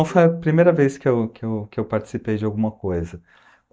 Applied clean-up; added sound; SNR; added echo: neural mask model DeepFilterNet 3.